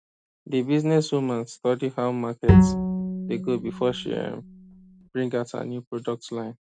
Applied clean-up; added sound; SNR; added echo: neural mask model RNNoise.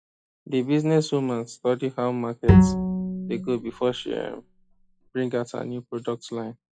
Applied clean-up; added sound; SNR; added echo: classical method log-MMSE.